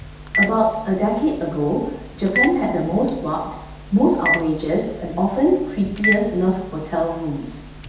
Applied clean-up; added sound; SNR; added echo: none; Telephone; 7 dB; reverberation time 0.9 s.